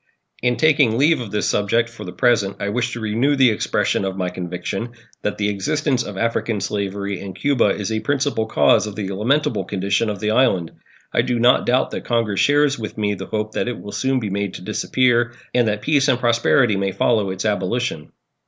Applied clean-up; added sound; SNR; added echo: none; none; none; none.